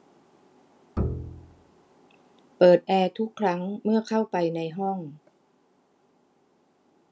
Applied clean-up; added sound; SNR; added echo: none; Bowed string instrument; 6 dB; none.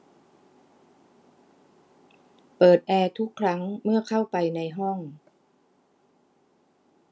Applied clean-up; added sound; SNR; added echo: none; none; none; none.